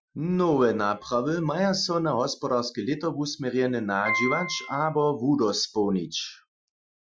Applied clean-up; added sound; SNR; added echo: classical method Wiener filter.